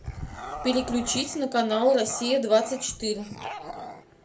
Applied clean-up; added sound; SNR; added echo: none; Bark / Growling; 12 dB; reverberation time 0.3 s.